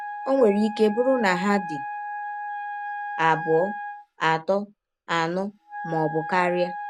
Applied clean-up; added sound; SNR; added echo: none; Wind instrument, woodwind instrument; 9 dB; none.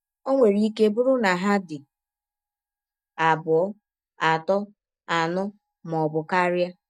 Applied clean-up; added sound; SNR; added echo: neural mask model DeepFilterNet 3.